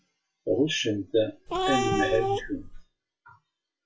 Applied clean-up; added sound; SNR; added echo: classical method WPE with log-MMSE.